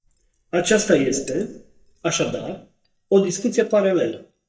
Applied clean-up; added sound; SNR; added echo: neural mask model DeepFilterNet 3.